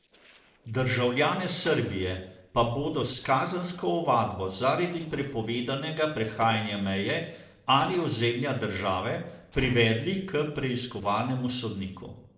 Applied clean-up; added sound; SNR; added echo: neural separator model SepFormer DNS4.